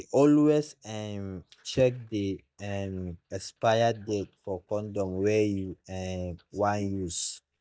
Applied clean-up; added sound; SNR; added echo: neural mask model DeepFilterNet 3.